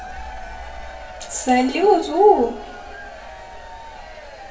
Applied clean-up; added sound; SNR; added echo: none; Crowd / Cheering; 16 dB; reverberation time 0.9 s.